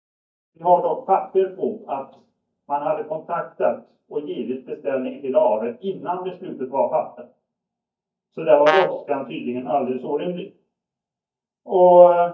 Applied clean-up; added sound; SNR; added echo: neural mask model DeepFilterNet 3.